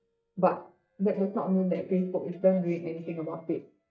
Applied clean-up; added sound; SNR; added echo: neural mask model DeepFilterNet 3.